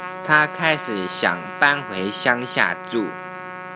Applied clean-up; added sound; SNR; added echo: none; Trumpet; 11 dB; none.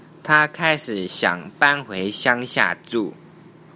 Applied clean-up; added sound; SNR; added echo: none; none; none; none.